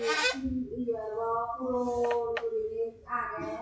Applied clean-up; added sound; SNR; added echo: classical method WPE with log-MMSE.